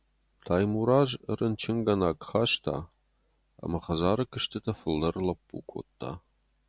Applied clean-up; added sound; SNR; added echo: none; none; none; none.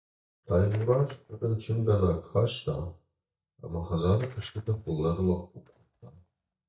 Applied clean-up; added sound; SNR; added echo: neural mask model DeepFilterNet 3.